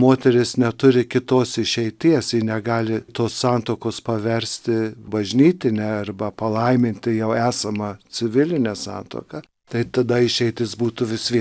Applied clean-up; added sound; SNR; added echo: none; none; none; none.